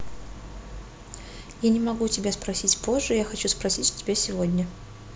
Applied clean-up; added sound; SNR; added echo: none; none; none; none.